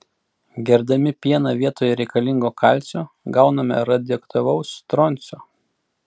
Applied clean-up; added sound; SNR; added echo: none; none; none; none.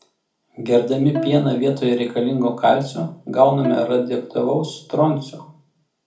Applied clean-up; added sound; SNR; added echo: none; Bowed string instrument; 12 dB; reverberation time 0.4 s.